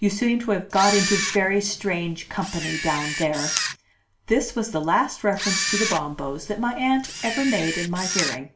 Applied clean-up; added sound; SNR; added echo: none; Camera; 4 dB; reverberation time 0.3 s.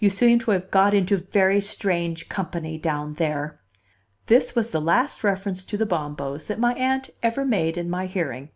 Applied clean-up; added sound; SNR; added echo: none; none; none; none.